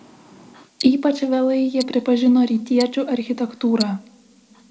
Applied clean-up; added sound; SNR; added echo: none; Tick-tock; 19 dB; reverberation time 1.9 s.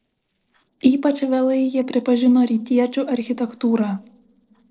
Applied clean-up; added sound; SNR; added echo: neural separator model SepFormer DNS4.